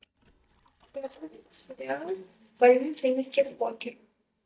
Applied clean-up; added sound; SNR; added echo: neural mask model DeepFilterNet 3.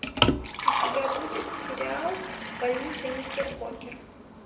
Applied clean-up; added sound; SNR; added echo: none; Liquid; -4 dB; reverberation time 0.8 s.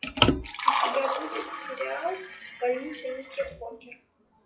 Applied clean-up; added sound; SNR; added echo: classical method WPE with log-MMSE.